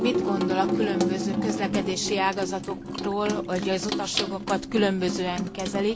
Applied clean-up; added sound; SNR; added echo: none; Sink (filling or washing) / Water tap, faucet; 1 dB; none.